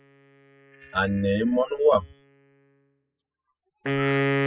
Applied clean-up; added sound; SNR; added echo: classical method spectral subtraction.